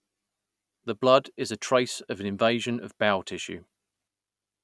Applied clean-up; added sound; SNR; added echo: none; none; none; none.